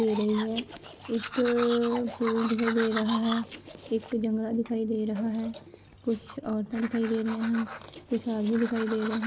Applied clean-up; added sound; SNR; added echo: none; Domestic sounds, home sounds; 10 dB; none.